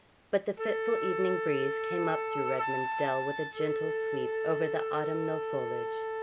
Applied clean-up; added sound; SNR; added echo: none; Wind instrument, woodwind instrument; 0 dB; none.